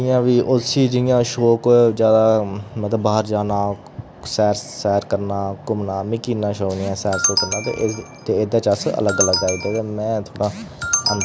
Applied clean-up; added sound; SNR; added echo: none; none; none; none.